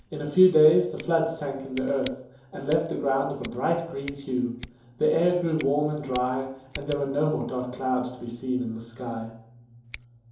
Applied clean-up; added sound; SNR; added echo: none; Scissors; 14 dB; reverberation time 2.8 s.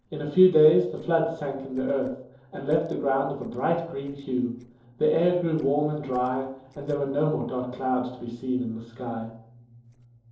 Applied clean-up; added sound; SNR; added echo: neural separator model SepFormer DNS4.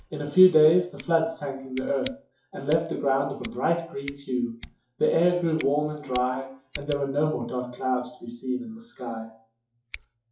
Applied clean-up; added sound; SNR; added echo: classical method WPE with log-MMSE.